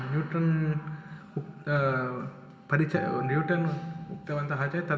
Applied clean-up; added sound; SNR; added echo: none; Acoustic guitar; 15 dB; reverberation time 0.6 s.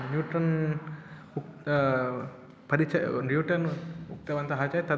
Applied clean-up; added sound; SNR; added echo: none; none; none; none.